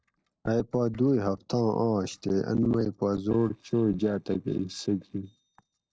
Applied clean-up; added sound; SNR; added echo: neural separator model SepFormer DNS4.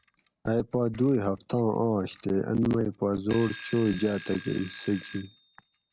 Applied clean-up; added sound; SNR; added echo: none; Alarm / Clock; 16 dB; none.